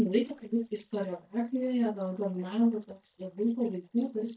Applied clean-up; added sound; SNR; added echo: neural mask model DeepFilterNet 3.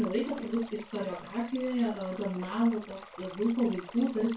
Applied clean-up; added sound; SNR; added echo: none; Stream; 17 dB; reverberation time 0.2 s.